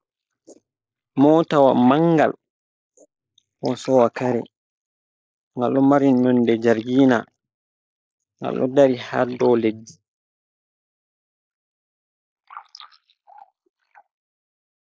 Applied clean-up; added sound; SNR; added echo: neural mask model Resemble Enhance denoiser.